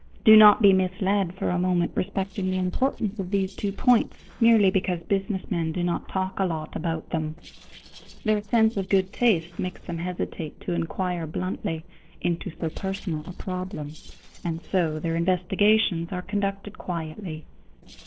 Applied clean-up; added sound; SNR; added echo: neural separator model SepFormer DNS4.